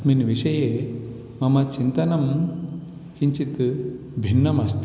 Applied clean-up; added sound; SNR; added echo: none; none; none; none.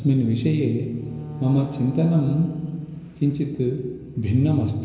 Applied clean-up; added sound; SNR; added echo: none; Wind instrument, woodwind instrument; 16 dB; reverberation time 0.7 s.